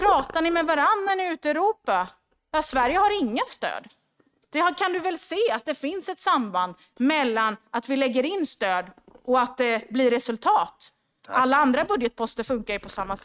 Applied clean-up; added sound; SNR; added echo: neural mask model RNNoise.